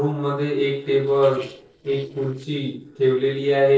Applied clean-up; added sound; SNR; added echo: neural separator model SepFormer DNS4.